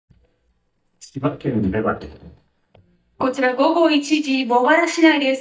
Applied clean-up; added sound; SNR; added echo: neural mask model DeepFilterNet 3.